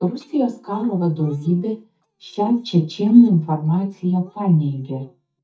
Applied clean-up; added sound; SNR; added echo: neural mask model DeepFilterNet 3.